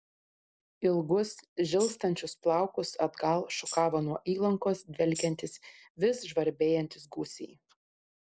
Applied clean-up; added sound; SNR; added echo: none; Tambourine; 10 dB; none.